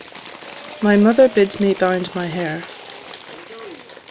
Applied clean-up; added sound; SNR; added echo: none; Applause / Crowd / Cheering; 16 dB; none.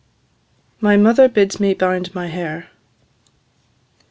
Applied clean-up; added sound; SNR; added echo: none; none; none; none.